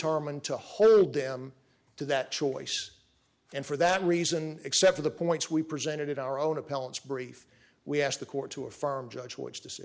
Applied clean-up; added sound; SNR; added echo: none; none; none; none.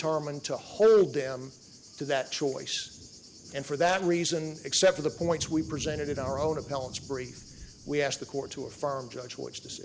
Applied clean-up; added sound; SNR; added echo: none; Thunder / Cricket; 16 dB; none.